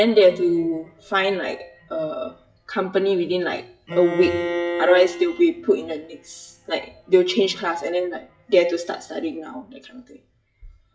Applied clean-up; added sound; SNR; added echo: classical method WPE with log-MMSE.